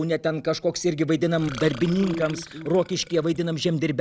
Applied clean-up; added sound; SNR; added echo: none; Burping, eructation; 18 dB; none.